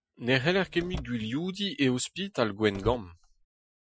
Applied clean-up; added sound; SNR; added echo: classical method Wiener filter.